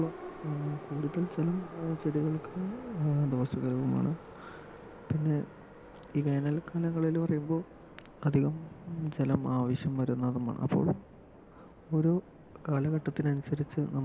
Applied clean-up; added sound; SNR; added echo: none; Subway, metro, underground; 18 dB; none.